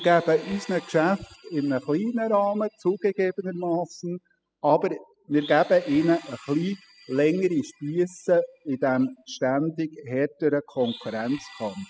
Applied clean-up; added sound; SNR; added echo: classical method spectral subtraction.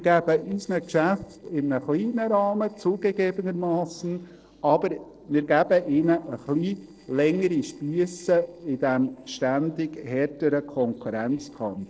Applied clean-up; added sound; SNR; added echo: neural separator model SepFormer DNS4.